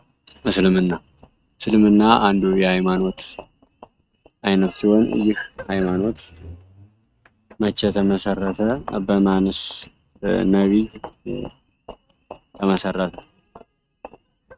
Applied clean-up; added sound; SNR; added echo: neural mask model RNNoise.